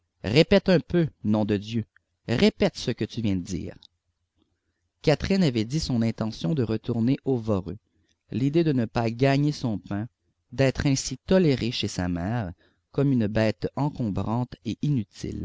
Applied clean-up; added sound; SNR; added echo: none; none; none; none.